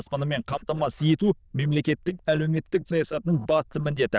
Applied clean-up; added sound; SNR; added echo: neural diffusion model UNIVERSE++.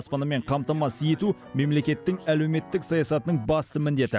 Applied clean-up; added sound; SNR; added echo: none; Piano; 20 dB; none.